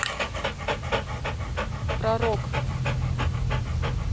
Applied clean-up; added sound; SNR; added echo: none; Dog; 5 dB; none.